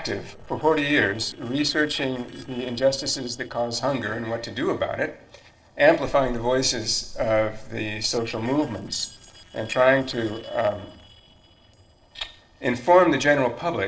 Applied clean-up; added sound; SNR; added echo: neural separator model SepFormer DNS4.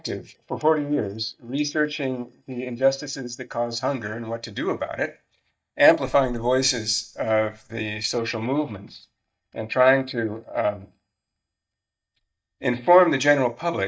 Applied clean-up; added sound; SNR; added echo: neural mask model DeepFilterNet 3.